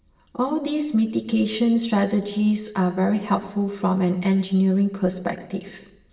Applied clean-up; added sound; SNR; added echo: none; none; none; reverberation time 1.0 s.